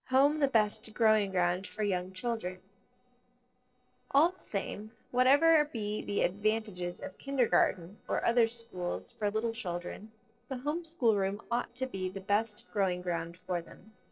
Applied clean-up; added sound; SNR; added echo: neural separator model SepFormer DNS4.